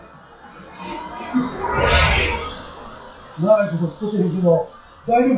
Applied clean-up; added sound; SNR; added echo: classical method WPE with log-MMSE.